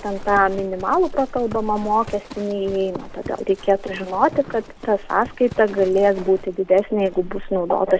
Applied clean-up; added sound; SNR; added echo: none; Livestock, farm animals, working animals; 15 dB; none.